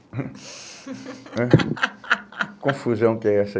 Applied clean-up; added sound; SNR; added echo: none; none; none; none.